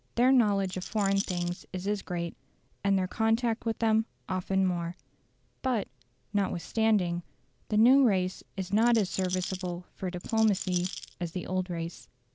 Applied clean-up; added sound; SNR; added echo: none; Rattle; 12 dB; none.